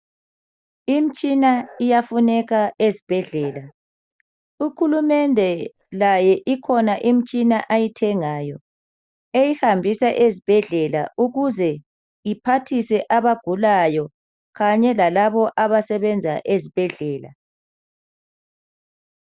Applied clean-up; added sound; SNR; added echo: neural mask model DeepFilterNet 3.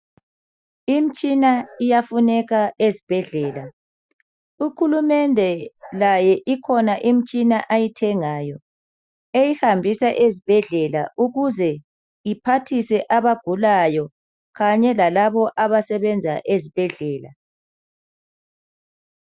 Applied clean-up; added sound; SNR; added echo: classical method Wiener filter.